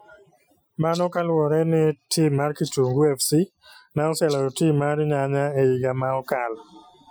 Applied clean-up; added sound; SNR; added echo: classical method Wiener filter.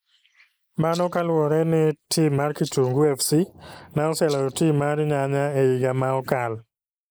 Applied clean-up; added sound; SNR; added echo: neural mask model Resemble Enhance denoiser.